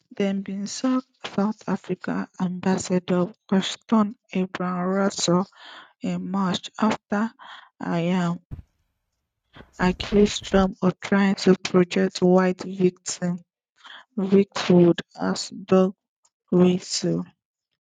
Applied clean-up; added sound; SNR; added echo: neural mask model RNNoise.